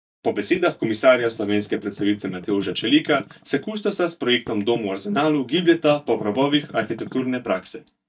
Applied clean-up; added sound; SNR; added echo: neural mask model DeepFilterNet 3.